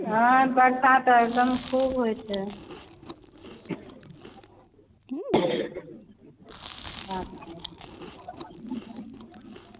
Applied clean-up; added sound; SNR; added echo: none; Chewing, mastication; 15 dB; none.